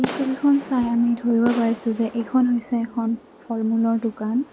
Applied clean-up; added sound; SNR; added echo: none; Fireworks; 15 dB; none.